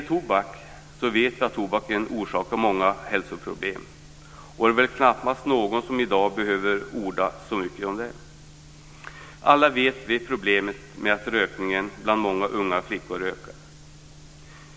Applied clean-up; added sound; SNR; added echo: none; none; none; none.